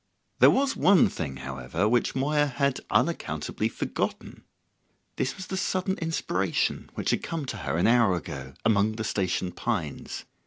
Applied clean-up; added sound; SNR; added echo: none; none; none; none.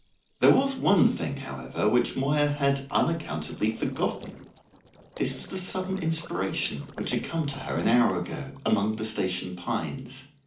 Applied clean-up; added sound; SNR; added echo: neural separator model SepFormer DNS4.